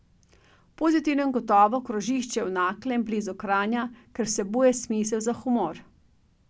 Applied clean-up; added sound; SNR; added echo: none; none; none; none.